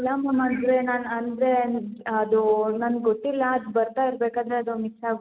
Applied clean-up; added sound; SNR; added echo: none; none; none; none.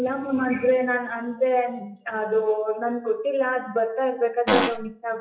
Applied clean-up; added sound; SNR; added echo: classical method WPE with log-MMSE.